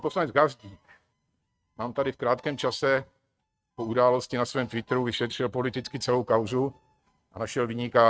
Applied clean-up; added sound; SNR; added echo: neural mask model RNNoise.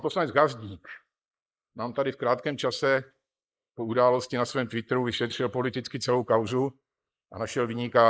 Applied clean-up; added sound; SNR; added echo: neural mask model Resemble Enhance denoiser.